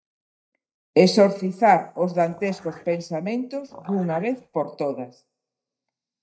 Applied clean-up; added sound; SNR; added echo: neural mask model DeepFilterNet 3.